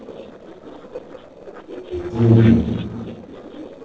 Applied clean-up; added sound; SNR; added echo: neural separator model SepFormer DNS4.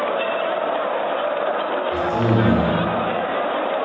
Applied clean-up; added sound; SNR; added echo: none; Crowd; -4 dB; reverberation time 2.1 s.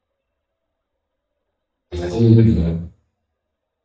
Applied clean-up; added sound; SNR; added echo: neural mask model DeepFilterNet 3.